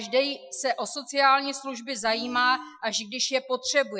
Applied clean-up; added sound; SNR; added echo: classical method Wiener filter.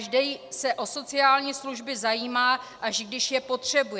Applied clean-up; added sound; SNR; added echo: none; none; none; none.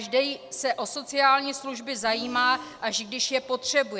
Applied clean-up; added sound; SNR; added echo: none; Breathing; 19 dB; none.